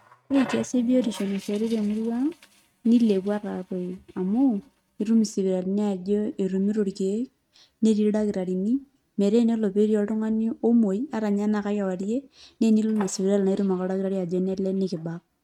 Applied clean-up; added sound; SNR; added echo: neural mask model RNNoise.